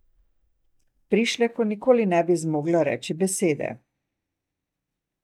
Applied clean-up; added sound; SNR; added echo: neural mask model DeepFilterNet 3.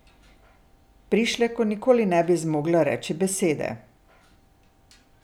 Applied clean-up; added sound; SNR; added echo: none; none; none; none.